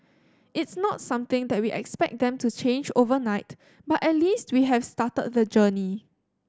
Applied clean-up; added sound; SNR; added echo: none; none; none; none.